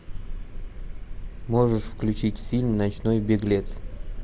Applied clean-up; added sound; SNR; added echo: none; none; none; none.